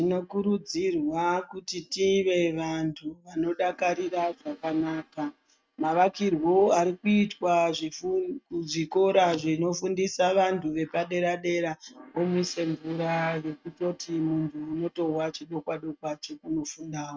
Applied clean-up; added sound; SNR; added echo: neural mask model RNNoise.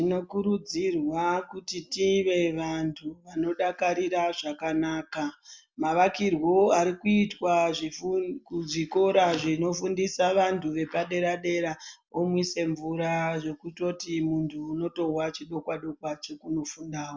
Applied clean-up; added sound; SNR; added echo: none; none; none; none.